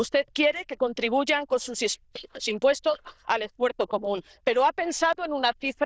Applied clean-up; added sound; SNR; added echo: neural diffusion model UNIVERSE++.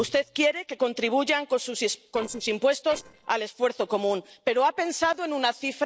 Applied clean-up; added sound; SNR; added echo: neural separator model SepFormer DNS4.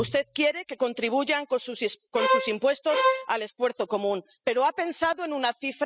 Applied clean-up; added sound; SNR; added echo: classical method spectral subtraction.